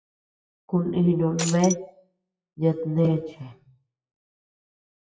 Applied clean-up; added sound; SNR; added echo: classical method WPE with log-MMSE.